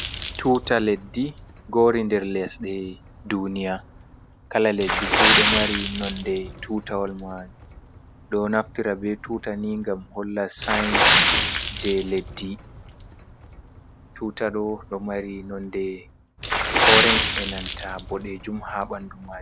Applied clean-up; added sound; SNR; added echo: none; Water / Splash, splatter; 0 dB; none.